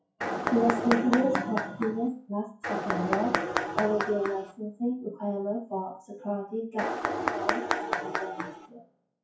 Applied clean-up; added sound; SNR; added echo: classical method WPE with log-MMSE.